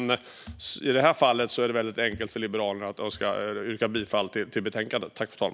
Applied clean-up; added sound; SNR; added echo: none; none; none; none.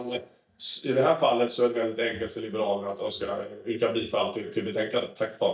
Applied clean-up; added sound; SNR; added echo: neural mask model DeepFilterNet 3.